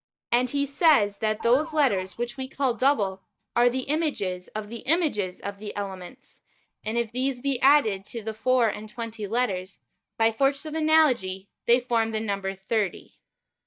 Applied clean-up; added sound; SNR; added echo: neural mask model DeepFilterNet 3.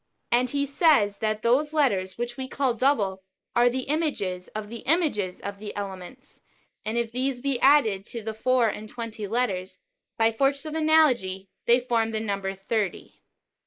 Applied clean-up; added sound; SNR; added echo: neural mask model Resemble Enhance denoiser.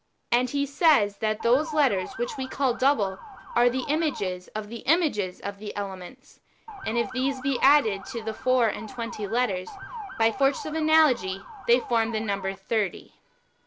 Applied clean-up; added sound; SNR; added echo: none; Motor vehicle (road) / Siren; 13 dB; none.